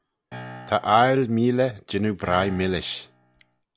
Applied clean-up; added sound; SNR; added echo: none; Piano; 18 dB; none.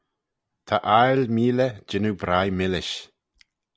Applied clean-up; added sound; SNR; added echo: none; none; none; none.